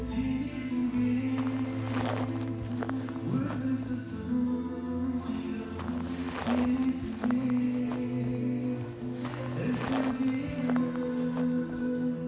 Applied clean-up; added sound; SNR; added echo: none; Walk, footsteps; 11 dB; reverberation time 1.1 s.